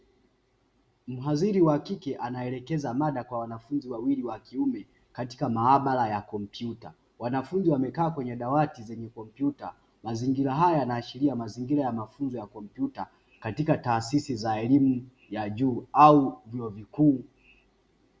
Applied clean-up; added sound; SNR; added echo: none; none; none; none.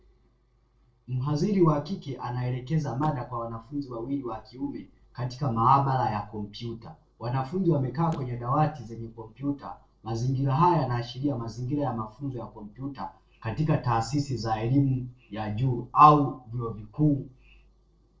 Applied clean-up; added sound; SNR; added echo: neural separator model SepFormer DNS4.